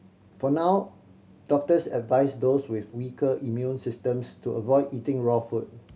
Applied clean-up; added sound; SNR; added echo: none; none; none; none.